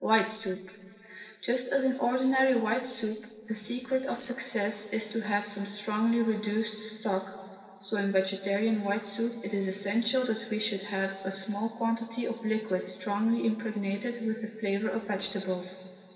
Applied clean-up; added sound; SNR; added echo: neural separator model SepFormer DNS4.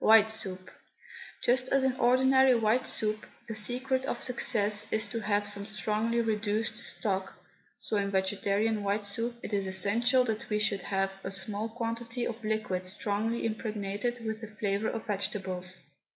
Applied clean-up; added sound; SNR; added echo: none; none; none; none.